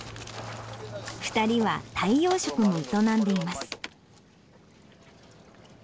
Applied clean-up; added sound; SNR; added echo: none; none; none; none.